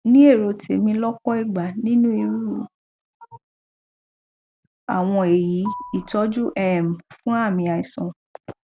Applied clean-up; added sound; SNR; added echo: none; Marimba, xylophone; 16 dB; none.